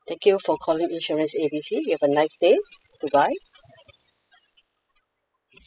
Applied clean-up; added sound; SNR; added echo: classical method spectral subtraction.